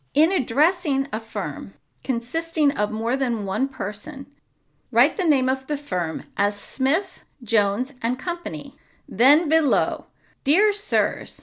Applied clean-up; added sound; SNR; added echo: none; none; none; none.